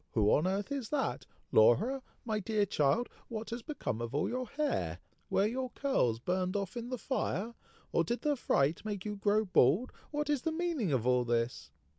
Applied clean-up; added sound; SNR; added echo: none; none; none; none.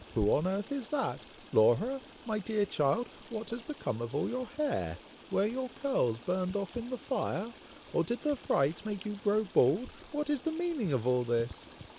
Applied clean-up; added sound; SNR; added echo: none; Stream; 19 dB; none.